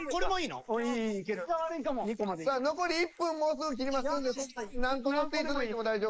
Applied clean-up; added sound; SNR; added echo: neural mask model Resemble Enhance denoiser.